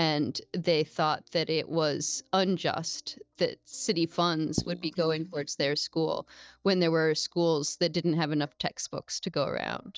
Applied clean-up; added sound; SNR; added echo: neural mask model DeepFilterNet 3.